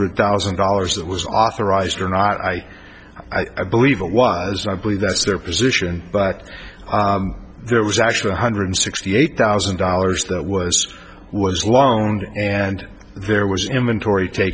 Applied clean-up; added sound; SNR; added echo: none; none; none; none.